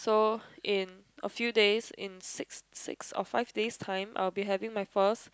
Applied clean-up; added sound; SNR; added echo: none; none; none; none.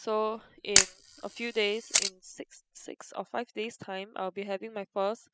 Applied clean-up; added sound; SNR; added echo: classical method spectral subtraction.